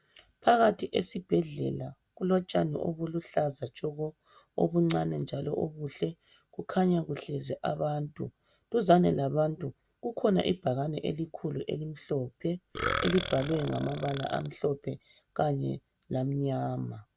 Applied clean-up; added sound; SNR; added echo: none; Burping, eructation; 5 dB; none.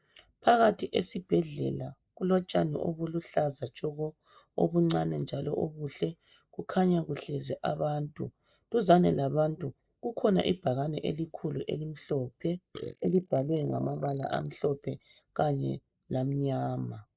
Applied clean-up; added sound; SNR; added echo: neural mask model Resemble Enhance denoiser.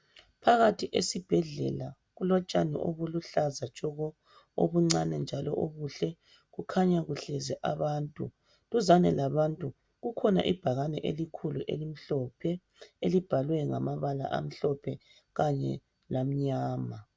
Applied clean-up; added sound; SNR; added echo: none; none; none; none.